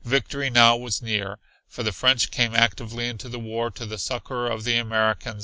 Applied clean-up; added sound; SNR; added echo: none; none; none; none.